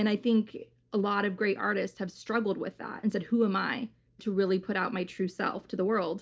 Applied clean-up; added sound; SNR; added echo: none; none; none; none.